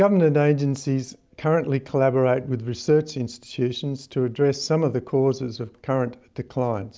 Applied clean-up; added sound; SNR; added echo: none; none; none; none.